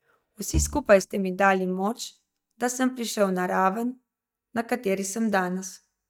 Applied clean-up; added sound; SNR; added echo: neural mask model DeepFilterNet 3.